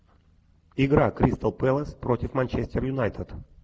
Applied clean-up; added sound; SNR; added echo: none; none; none; none.